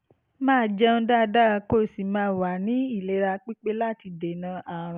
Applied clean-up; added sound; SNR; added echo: none; none; none; none.